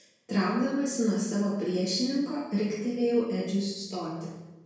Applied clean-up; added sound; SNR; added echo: none; none; none; reverberation time 1.0 s.